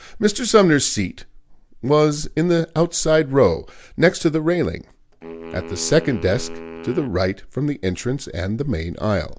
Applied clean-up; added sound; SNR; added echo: none; Wind instrument, woodwind instrument; 16 dB; none.